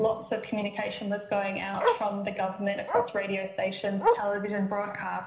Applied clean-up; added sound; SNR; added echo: none; Bark; 3 dB; reverberation time 0.5 s.